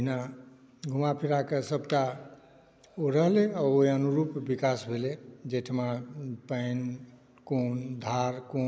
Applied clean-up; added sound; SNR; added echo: none; none; none; none.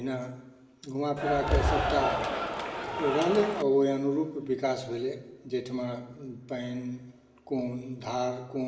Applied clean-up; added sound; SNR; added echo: none; Cheering; -1 dB; reverberation time 0.9 s.